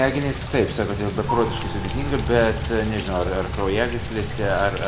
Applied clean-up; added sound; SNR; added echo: none; Rain + Gong; 4 dB; none.